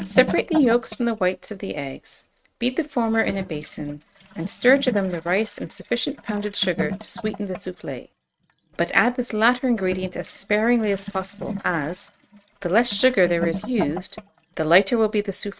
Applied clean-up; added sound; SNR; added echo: neural mask model RNNoise.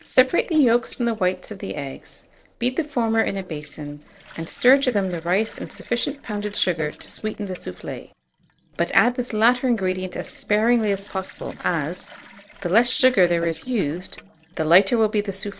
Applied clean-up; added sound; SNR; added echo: neural separator model SepFormer DNS4.